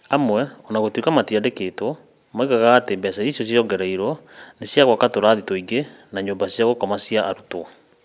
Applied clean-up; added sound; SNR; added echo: none; none; none; none.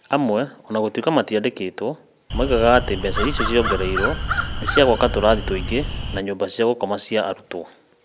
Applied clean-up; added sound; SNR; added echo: none; Crow; 3 dB; none.